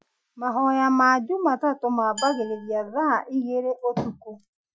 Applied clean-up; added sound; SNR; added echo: classical method Wiener filter.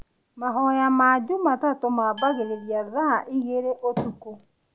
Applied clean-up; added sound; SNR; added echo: none; Glass; 18 dB; none.